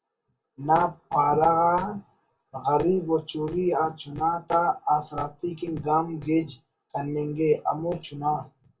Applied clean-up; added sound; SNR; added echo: none; none; none; reverberation time 0.2 s.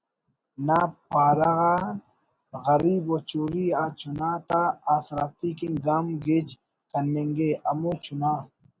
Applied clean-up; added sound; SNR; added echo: none; none; none; none.